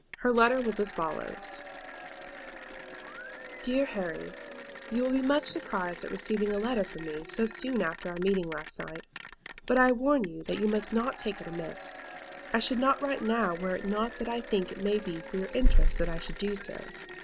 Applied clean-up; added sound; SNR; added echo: none; Applause / Cheering; 15 dB; none.